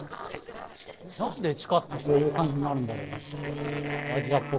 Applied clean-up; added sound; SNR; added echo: neural separator model SepFormer DNS4.